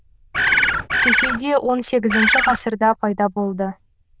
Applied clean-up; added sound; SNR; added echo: neural diffusion model UNIVERSE++.